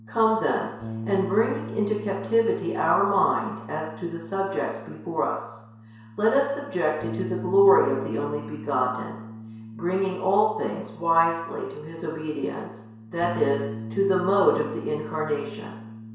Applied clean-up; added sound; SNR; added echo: none; Bass guitar; 12 dB; reverberation time 0.7 s.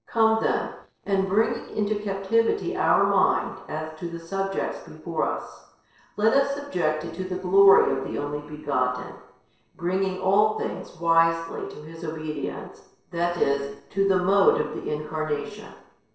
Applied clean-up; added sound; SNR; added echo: neural separator model SepFormer DNS4.